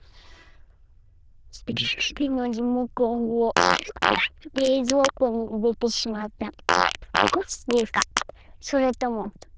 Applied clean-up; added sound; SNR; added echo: neural diffusion model UNIVERSE++.